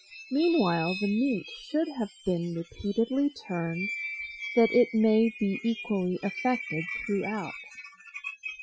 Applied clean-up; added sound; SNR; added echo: classical method Wiener filter.